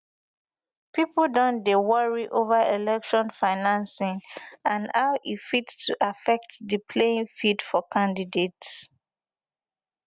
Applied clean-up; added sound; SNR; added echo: none; none; none; none.